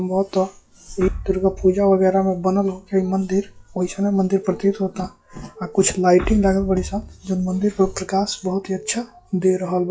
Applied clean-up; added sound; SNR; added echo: classical method log-MMSE.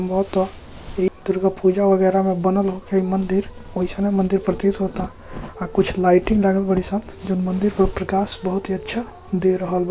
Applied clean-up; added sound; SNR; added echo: none; none; none; none.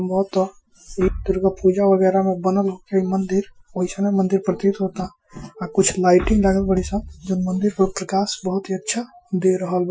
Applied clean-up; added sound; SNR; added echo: classical method Wiener filter.